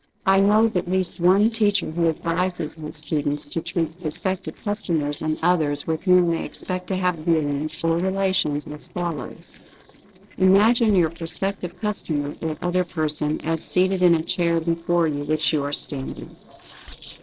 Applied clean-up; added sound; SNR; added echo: neural separator model SepFormer DNS4.